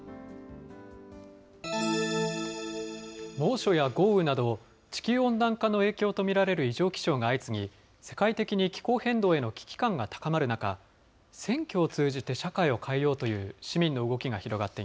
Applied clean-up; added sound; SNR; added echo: none; none; none; none.